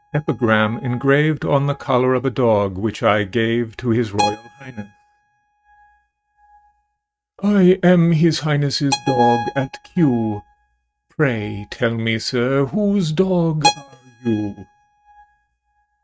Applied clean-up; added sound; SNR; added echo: neural mask model RNNoise.